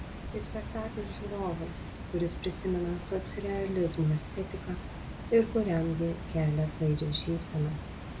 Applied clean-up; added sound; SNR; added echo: none; Water; 8 dB; none.